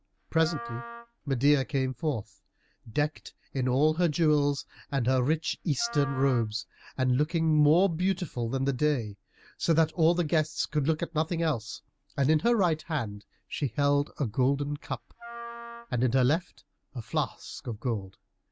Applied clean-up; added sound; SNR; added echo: none; Wind instrument, woodwind instrument; 16 dB; none.